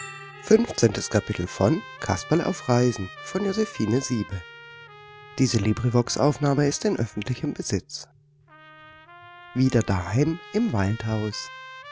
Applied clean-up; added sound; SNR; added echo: none; Bell + Trumpet; 18 dB; none.